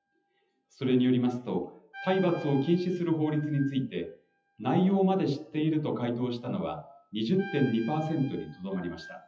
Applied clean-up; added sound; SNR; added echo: classical method WPE with log-MMSE.